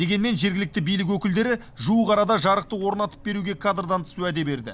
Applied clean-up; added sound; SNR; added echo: none; none; none; none.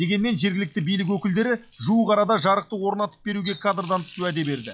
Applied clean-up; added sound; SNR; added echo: classical method log-MMSE.